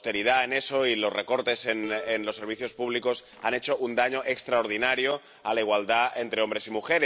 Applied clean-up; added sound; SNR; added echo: neural separator model SepFormer DNS4.